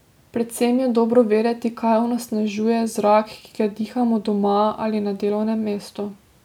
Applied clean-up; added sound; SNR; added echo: none; none; none; none.